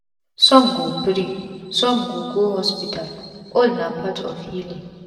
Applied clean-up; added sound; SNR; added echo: none; none; none; reverberation time 2.0 s.